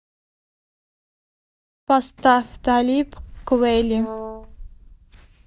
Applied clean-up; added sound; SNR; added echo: neural mask model DeepFilterNet 3.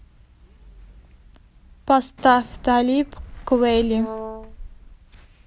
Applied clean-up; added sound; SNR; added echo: none; Fireworks + Brass instrument; 13 dB; none.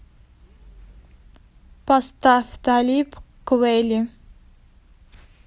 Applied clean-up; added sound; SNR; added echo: none; none; none; none.